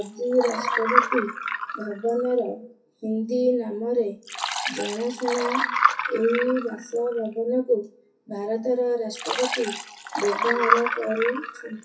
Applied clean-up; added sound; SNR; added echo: classical method WPE with log-MMSE.